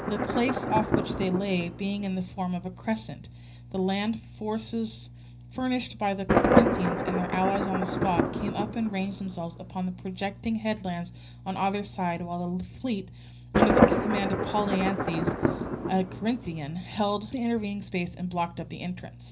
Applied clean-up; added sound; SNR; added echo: none; Thunder; 0 dB; reverberation time 0.4 s.